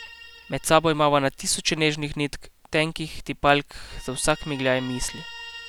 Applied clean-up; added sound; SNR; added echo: none; Guitar; 20 dB; none.